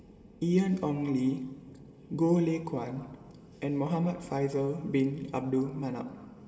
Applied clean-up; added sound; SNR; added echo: none; none; none; reverberation time 1.6 s.